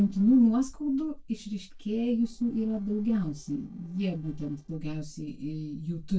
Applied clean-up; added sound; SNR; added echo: neural separator model SepFormer DNS4.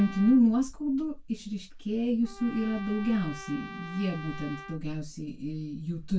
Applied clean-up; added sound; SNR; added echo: none; Trumpet; 18 dB; reverberation time 0.2 s.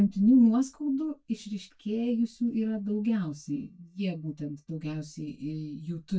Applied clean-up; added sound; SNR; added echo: neural mask model DeepFilterNet 3.